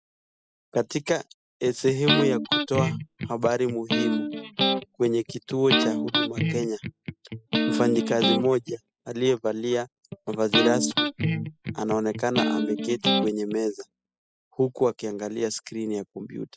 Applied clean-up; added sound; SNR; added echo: classical method spectral subtraction.